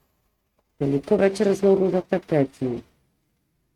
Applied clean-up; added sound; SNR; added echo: neural mask model RNNoise.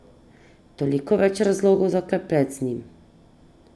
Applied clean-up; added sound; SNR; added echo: none; none; none; none.